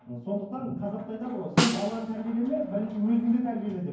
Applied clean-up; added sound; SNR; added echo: none; Snare drum; 3 dB; reverberation time 0.9 s.